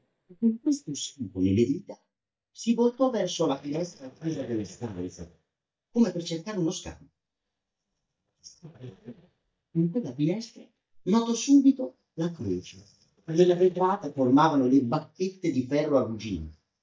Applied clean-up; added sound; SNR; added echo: neural mask model DeepFilterNet 3.